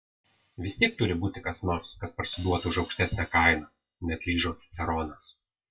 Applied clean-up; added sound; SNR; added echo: classical method WPE with log-MMSE.